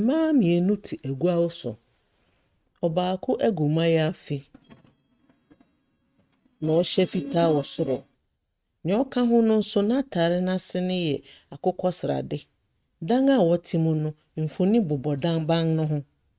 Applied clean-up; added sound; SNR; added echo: neural mask model RNNoise.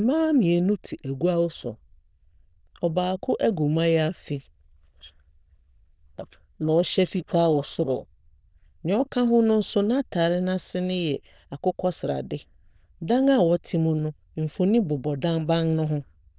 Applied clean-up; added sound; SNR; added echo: neural diffusion model UNIVERSE++.